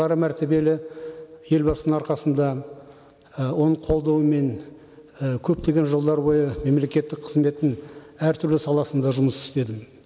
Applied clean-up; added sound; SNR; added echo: none; none; none; none.